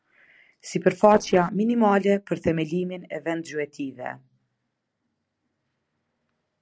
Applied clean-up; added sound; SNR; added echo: neural separator model SepFormer DNS4.